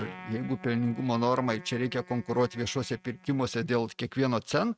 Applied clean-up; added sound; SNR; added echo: neural mask model RNNoise.